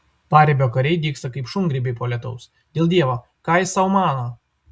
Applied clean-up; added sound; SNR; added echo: none; none; none; none.